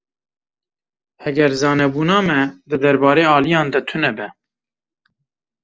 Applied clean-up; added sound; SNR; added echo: neural separator model SepFormer DNS4.